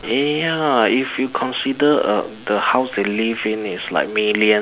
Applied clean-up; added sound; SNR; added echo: none; none; none; none.